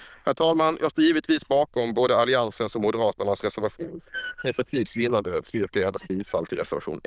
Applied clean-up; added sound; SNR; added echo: neural diffusion model UNIVERSE++.